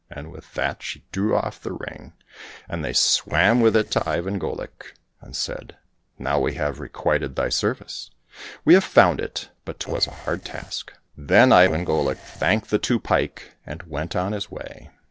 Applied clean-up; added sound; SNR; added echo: neural separator model SepFormer DNS4.